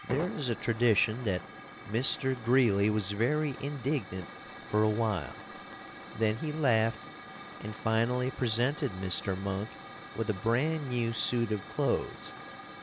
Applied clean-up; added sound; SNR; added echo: none; Hiss / Fire; 14 dB; none.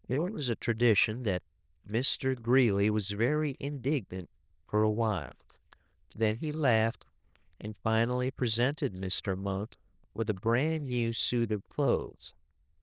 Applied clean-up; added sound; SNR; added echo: neural diffusion model UNIVERSE++.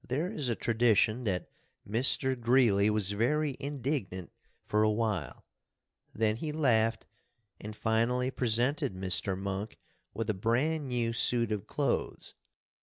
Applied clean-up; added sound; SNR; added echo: none; none; none; none.